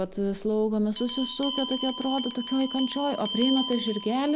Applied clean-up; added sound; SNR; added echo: none; Bell; 3 dB; none.